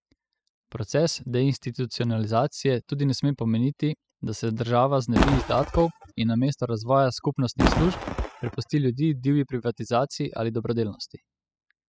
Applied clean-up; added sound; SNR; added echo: classical method spectral subtraction.